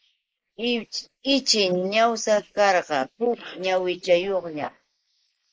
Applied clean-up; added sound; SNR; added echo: neural mask model Resemble Enhance denoiser.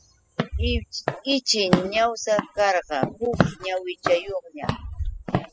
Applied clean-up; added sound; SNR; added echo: classical method spectral subtraction.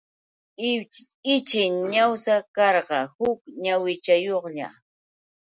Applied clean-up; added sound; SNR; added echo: none; none; none; none.